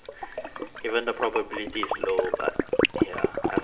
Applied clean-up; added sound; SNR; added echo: none; Liquid; -2 dB; reverberation time 1.2 s.